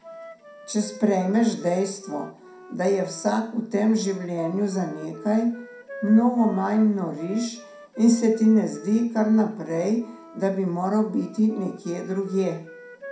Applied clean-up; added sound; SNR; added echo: none; Wind instrument, woodwind instrument; 19 dB; reverberation time 0.4 s.